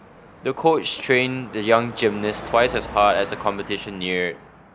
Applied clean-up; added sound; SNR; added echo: none; Car passing by / Traffic noise, roadway noise / Engine; 15 dB; none.